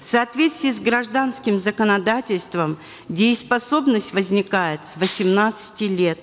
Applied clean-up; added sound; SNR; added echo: none; Clapping; 17 dB; none.